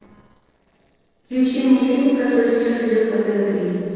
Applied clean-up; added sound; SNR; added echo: neural separator model SepFormer DNS4.